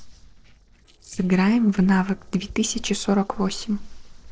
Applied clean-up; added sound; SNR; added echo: neural separator model SepFormer DNS4.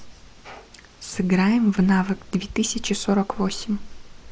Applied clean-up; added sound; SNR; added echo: none; none; none; none.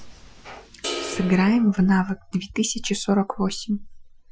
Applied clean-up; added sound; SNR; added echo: classical method Wiener filter.